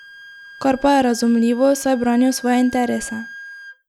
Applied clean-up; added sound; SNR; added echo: none; Wind instrument, woodwind instrument; 19 dB; none.